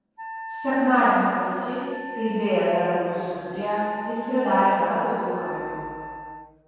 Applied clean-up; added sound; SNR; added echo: none; Wind instrument, woodwind instrument; 14 dB; reverberation time 2.1 s.